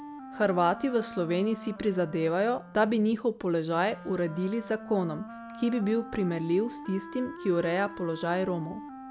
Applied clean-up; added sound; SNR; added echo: none; Wind instrument, woodwind instrument; 14 dB; none.